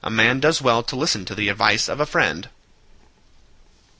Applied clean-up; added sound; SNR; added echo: none; none; none; none.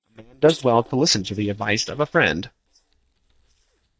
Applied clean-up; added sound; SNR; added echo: neural mask model DeepFilterNet 3.